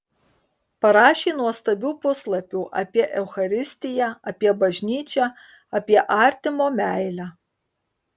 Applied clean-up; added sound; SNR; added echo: none; none; none; none.